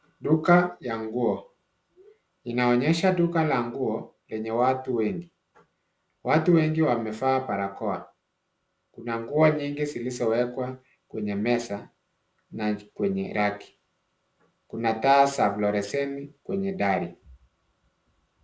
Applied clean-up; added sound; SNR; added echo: none; none; none; none.